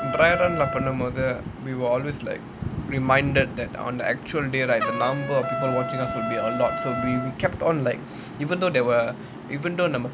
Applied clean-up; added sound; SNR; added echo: none; Trumpet; 9 dB; none.